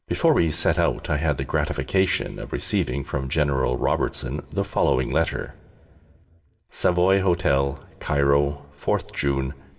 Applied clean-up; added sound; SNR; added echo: none; none; none; reverberation time 0.2 s.